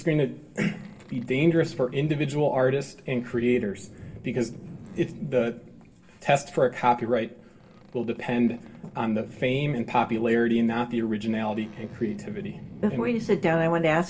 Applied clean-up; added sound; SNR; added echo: none; Boat, Water vehicle; 19 dB; reverberation time 0.2 s.